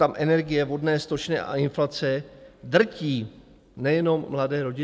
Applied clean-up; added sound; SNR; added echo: none; none; none; none.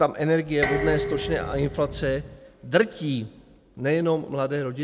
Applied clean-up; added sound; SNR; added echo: none; Dishes, pots, and pans; 6 dB; none.